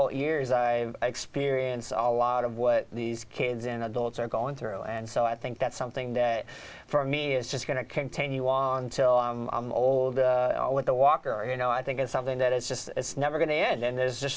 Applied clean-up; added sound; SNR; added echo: none; none; none; none.